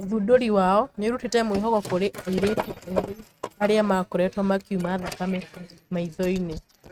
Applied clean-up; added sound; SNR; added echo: neural mask model RNNoise.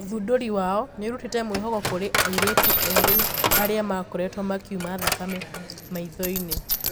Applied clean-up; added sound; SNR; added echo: none; Coin (dropping); -2 dB; none.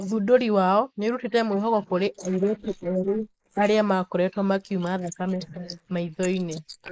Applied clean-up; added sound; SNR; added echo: neural mask model Resemble Enhance denoiser.